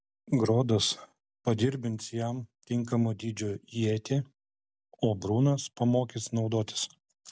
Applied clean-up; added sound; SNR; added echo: none; none; none; none.